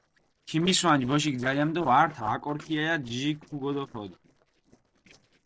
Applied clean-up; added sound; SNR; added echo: neural separator model SepFormer DNS4.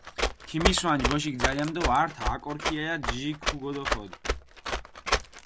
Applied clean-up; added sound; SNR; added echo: none; Run; 0 dB; none.